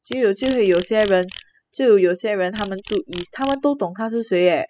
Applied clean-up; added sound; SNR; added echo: classical method spectral subtraction.